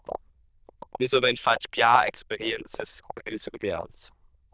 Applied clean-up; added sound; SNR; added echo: neural diffusion model UNIVERSE++.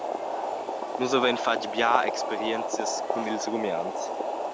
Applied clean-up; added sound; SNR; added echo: none; Boiling; 1 dB; none.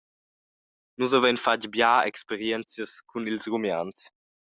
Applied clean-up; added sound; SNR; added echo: none; none; none; none.